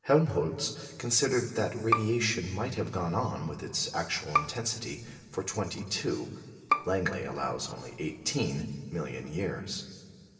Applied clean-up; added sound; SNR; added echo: none; Bowed string instrument; 5 dB; reverberation time 2.9 s.